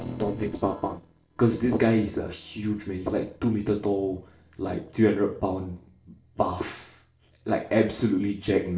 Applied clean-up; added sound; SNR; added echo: neural separator model SepFormer DNS4.